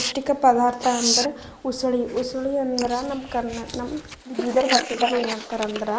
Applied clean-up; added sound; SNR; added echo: neural mask model Resemble Enhance denoiser.